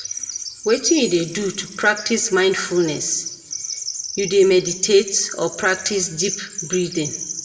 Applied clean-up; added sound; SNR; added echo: none; Bird vocalization, bird call, bird song; 10 dB; reverberation time 0.7 s.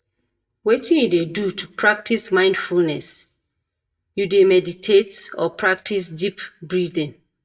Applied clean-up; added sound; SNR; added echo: neural mask model DeepFilterNet 3.